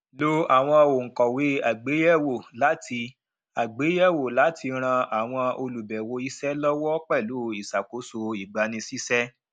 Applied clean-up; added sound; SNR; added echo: none; none; none; none.